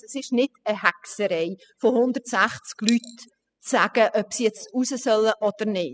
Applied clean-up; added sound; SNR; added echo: classical method spectral subtraction.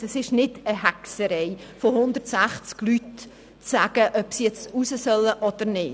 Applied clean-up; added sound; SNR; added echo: none; none; none; none.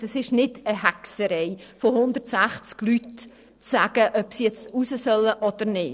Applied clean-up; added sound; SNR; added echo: neural separator model SepFormer DNS4.